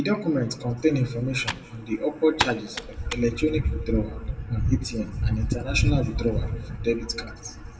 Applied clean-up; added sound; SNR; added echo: none; Computer keyboard; 10 dB; reverberation time 1.4 s.